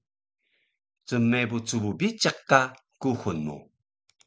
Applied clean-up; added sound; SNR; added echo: none; none; none; none.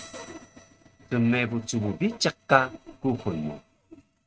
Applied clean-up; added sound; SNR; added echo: neural mask model RNNoise.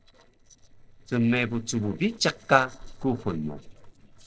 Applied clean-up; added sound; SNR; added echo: neural separator model SepFormer DNS4.